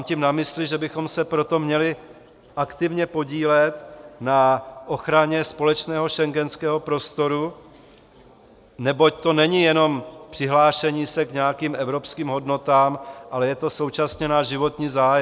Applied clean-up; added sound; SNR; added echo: none; none; none; none.